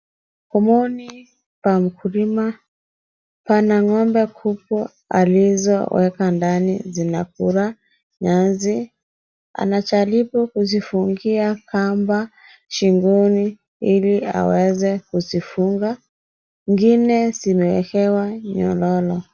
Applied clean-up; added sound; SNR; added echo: none; none; none; none.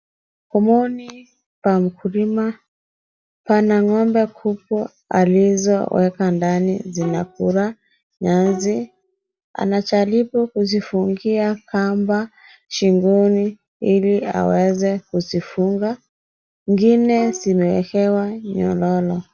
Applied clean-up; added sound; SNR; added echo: none; Bowed string instrument; 17 dB; none.